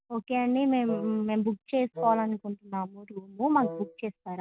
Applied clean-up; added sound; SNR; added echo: none; Wind instrument, woodwind instrument; 11 dB; none.